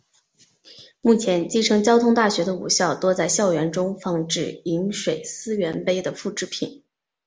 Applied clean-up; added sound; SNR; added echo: none; none; none; none.